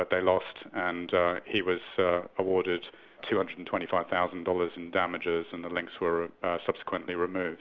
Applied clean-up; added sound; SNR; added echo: none; none; none; none.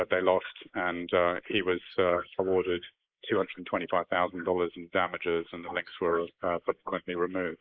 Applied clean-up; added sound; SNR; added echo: neural mask model Resemble Enhance denoiser.